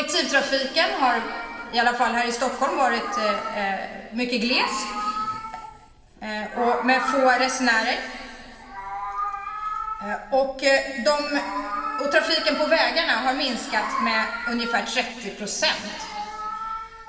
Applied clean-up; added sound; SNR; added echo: none; Meow; 8 dB; reverberation time 2.4 s.